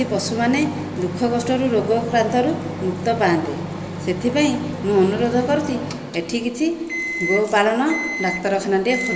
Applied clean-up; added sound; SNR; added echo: none; Microwave oven; 9 dB; none.